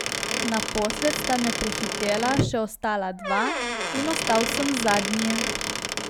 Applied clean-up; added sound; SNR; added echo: none; Squeak / Wood; 1 dB; none.